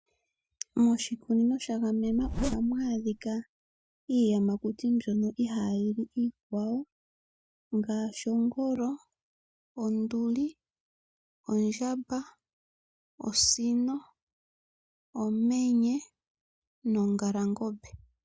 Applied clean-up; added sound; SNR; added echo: none; Zipper (clothing); 5 dB; none.